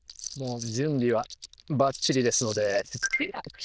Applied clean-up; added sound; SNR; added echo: neural diffusion model UNIVERSE++.